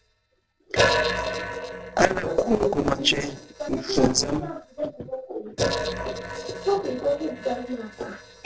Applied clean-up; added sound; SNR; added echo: neural separator model SepFormer DNS4.